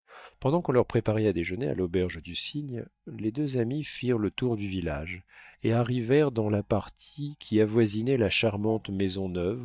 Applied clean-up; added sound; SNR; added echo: neural mask model DeepFilterNet 3.